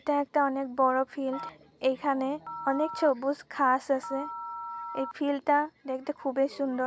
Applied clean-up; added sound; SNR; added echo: none; Telephone; 12 dB; none.